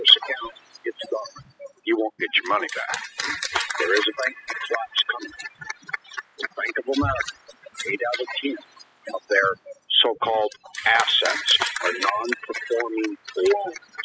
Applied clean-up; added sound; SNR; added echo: classical method spectral subtraction.